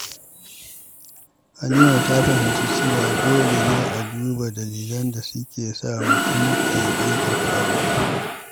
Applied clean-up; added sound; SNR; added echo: none; Mechanisms; -1 dB; none.